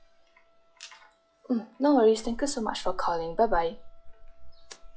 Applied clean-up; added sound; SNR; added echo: classical method log-MMSE.